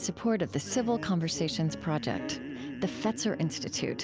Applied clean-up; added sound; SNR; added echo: none; none; none; none.